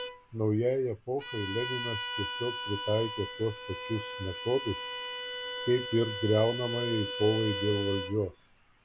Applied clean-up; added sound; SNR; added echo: none; Bowed string instrument; 6 dB; none.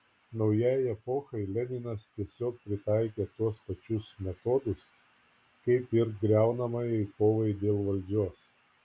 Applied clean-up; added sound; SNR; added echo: none; none; none; none.